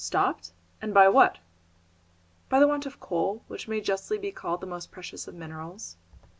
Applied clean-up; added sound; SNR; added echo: none; none; none; none.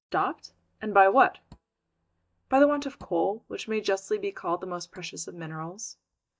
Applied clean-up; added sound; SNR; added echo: neural mask model DeepFilterNet 3.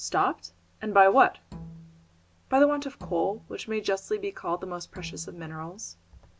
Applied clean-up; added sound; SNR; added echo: none; Bowed string instrument; 19 dB; none.